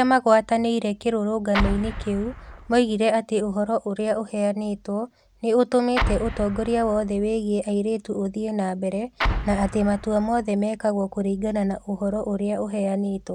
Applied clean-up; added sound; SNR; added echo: none; Explosion; 6 dB; none.